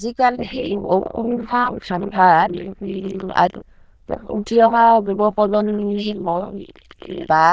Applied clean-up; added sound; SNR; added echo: neural diffusion model UNIVERSE++.